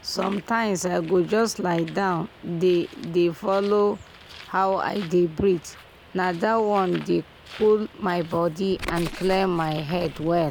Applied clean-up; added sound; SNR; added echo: none; Bird; 18 dB; none.